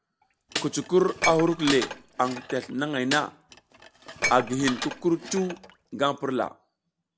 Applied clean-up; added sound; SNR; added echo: none; Dishes, pots, and pans + Snare drum; 8 dB; none.